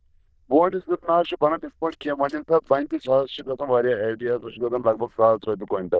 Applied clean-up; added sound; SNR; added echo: neural diffusion model UNIVERSE++.